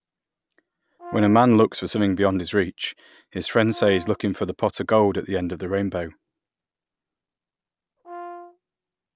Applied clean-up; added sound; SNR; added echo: none; Brass instrument; 17 dB; none.